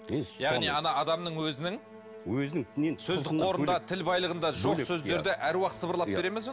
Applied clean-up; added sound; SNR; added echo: none; Musical instrument; 19 dB; none.